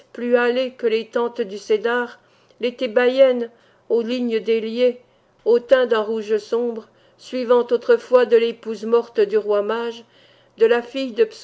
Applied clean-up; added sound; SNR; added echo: none; none; none; none.